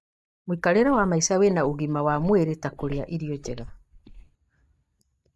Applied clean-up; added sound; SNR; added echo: neural mask model DeepFilterNet 3.